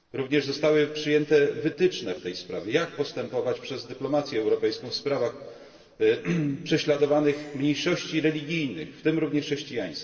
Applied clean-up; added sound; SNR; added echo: neural separator model SepFormer DNS4.